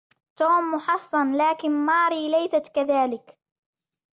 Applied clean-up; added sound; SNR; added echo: none; none; none; none.